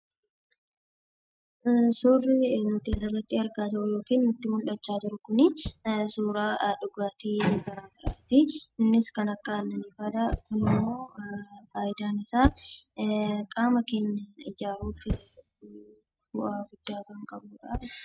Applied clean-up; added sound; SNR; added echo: neural mask model RNNoise.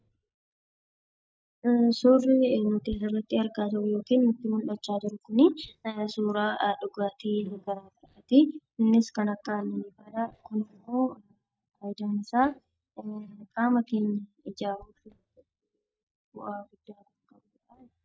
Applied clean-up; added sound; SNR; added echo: neural mask model DeepFilterNet 3.